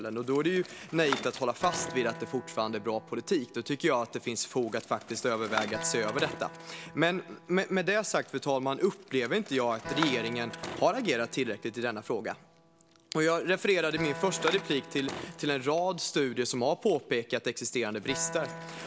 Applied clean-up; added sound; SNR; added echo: none; Acoustic guitar + Bicycle; 12 dB; none.